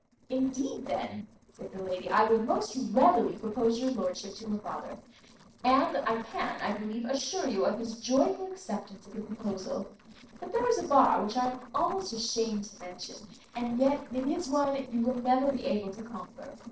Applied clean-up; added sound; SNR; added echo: neural separator model SepFormer DNS4.